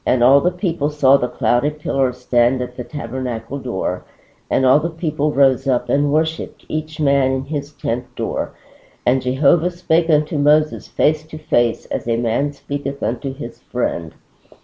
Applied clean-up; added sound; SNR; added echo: none; none; none; none.